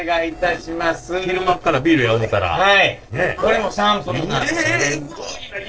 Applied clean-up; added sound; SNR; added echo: neural separator model SepFormer DNS4.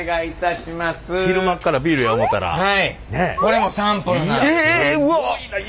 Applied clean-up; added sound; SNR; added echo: none; none; none; none.